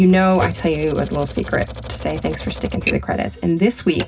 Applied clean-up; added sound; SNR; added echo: none; Typewriter; 11 dB; reverberation time 0.4 s.